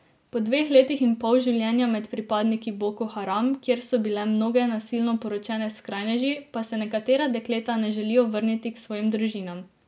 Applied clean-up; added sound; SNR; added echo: none; none; none; none.